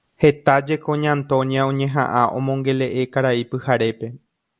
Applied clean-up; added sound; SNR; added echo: none; none; none; none.